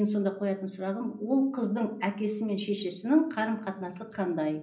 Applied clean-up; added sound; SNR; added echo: none; none; none; reverberation time 0.5 s.